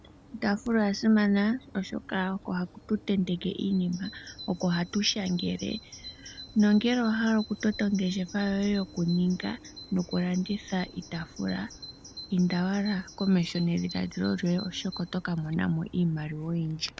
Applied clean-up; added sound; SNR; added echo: none; Bird vocalization, bird call, bird song; 18 dB; none.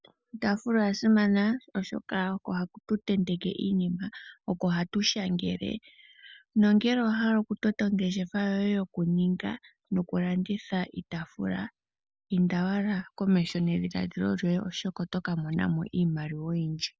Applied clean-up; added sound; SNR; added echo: none; none; none; none.